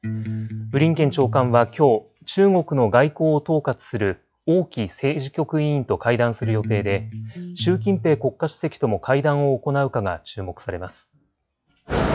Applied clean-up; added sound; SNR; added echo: classical method log-MMSE.